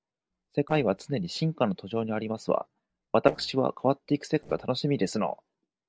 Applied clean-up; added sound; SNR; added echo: neural separator model SepFormer DNS4.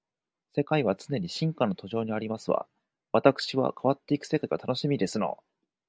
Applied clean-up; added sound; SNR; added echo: none; none; none; none.